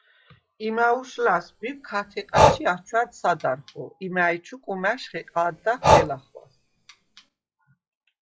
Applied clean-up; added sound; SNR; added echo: classical method log-MMSE.